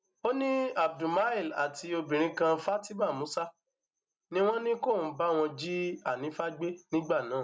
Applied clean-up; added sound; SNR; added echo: none; none; none; none.